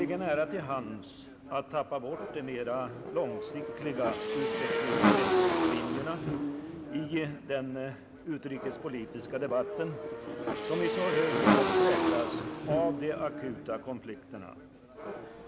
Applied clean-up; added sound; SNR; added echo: none; Motorcycle / Engine; -3 dB; none.